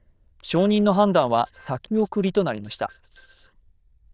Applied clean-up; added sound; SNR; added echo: neural diffusion model UNIVERSE++.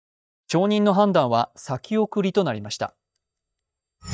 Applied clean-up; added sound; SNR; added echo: neural mask model DeepFilterNet 3.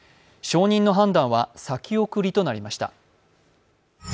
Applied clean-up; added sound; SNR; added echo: none; none; none; none.